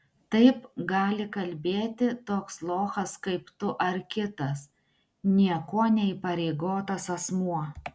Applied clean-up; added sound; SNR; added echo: none; none; none; none.